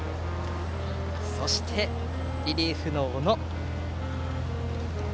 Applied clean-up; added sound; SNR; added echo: none; Wind instrument, woodwind instrument; 12 dB; none.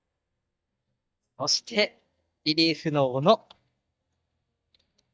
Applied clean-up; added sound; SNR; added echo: neural mask model DeepFilterNet 3.